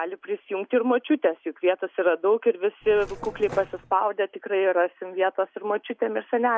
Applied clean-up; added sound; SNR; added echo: none; Mechanisms; 16 dB; none.